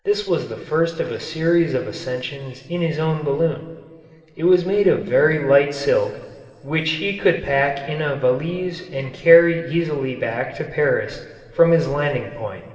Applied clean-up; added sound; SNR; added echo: none; none; none; reverberation time 2.9 s.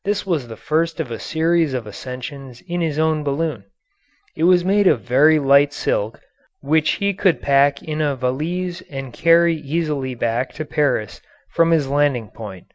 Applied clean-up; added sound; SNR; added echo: none; none; none; none.